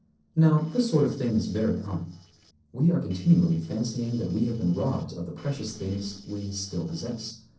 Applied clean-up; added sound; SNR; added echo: neural separator model SepFormer DNS4.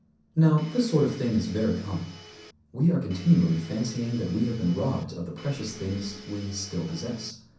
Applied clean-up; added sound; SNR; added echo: none; Domestic sounds, home sounds; 20 dB; reverberation time 0.6 s.